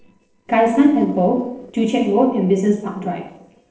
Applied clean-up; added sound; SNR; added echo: neural separator model SepFormer DNS4.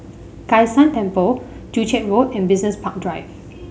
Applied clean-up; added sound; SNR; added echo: none; none; none; none.